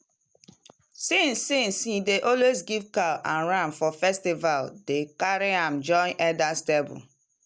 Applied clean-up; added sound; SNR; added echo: none; none; none; none.